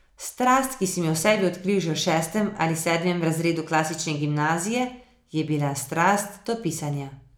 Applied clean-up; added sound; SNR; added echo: none; none; none; none.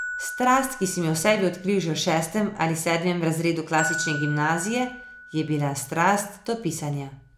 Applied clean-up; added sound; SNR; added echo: none; Glockenspiel; 12 dB; none.